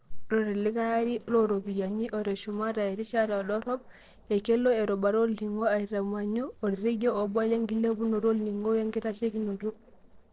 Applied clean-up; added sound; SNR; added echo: neural separator model SepFormer DNS4.